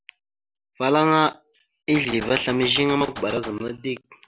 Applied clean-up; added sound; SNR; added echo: none; Gunshot, gunfire; 13 dB; none.